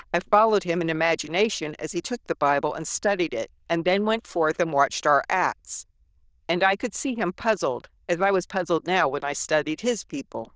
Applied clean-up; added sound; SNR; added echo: neural diffusion model UNIVERSE++.